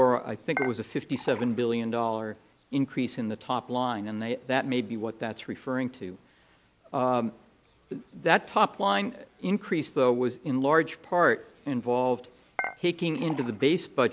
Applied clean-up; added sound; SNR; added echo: none; Dishes, pots, and pans / Chink, clink; 11 dB; none.